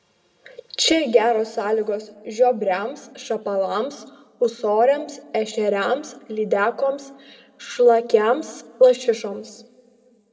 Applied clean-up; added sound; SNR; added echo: none; none; none; reverberation time 1.2 s.